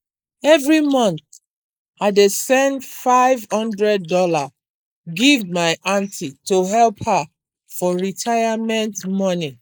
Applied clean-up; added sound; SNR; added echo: neural mask model Resemble Enhance denoiser.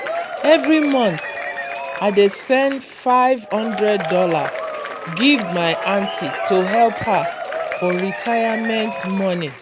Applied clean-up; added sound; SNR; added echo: none; Applause / Crowd / Cheering; 7 dB; none.